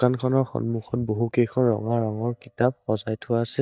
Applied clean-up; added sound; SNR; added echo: neural mask model DeepFilterNet 3.